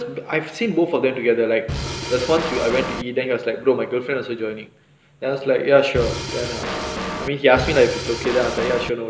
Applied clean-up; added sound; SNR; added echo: none; Drum kit; 6 dB; none.